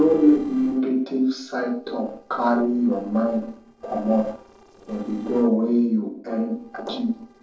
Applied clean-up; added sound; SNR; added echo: neural separator model SepFormer DNS4.